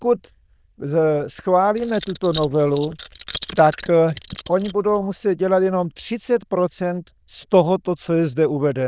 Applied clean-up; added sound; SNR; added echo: neural diffusion model UNIVERSE++.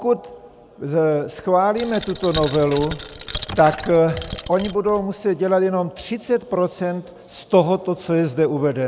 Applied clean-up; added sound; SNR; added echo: none; Coin (dropping); 12 dB; none.